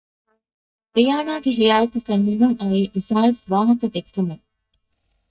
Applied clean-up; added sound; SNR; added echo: neural mask model DeepFilterNet 3.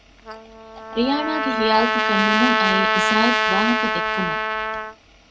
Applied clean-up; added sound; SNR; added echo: none; Trumpet; -3 dB; none.